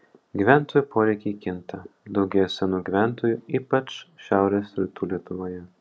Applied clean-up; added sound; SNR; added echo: none; none; none; none.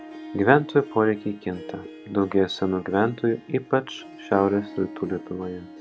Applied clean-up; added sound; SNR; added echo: none; Harp; 16 dB; none.